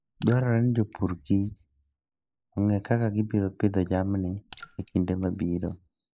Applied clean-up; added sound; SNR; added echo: neural mask model Resemble Enhance denoiser.